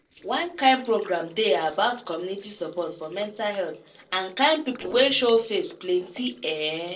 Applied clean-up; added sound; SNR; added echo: neural separator model SepFormer DNS4.